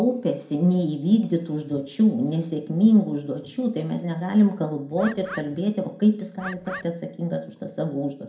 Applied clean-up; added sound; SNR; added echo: none; Bird; 14 dB; reverberation time 0.4 s.